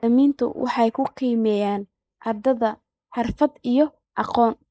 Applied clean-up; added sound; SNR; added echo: neural mask model Resemble Enhance denoiser.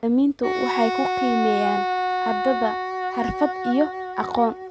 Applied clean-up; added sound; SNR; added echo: none; Wind instrument, woodwind instrument; 2 dB; none.